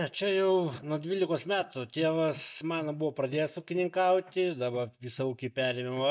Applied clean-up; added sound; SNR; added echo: neural mask model DeepFilterNet 3.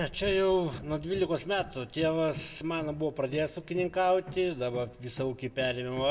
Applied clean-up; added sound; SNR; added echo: none; Hammer; 17 dB; reverberation time 0.4 s.